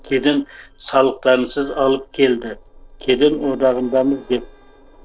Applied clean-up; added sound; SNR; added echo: neural separator model SepFormer DNS4.